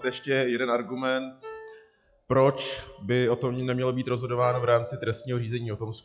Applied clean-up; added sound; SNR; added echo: classical method log-MMSE.